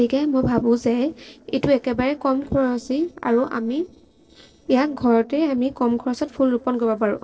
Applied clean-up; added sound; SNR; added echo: neural separator model SepFormer DNS4.